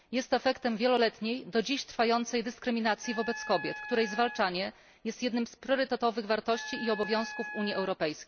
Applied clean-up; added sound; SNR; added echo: none; Wind instrument, woodwind instrument; 11 dB; none.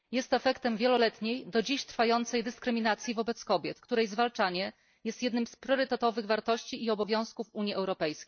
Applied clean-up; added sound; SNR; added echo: neural mask model DeepFilterNet 3.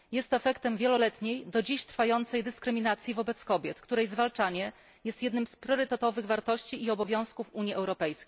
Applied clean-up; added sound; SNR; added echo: none; none; none; none.